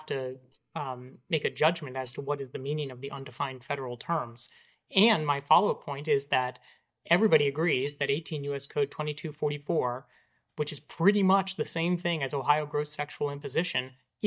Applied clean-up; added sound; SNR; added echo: neural mask model DeepFilterNet 3.